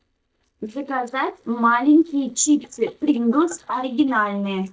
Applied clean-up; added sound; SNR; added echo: neural mask model DeepFilterNet 3.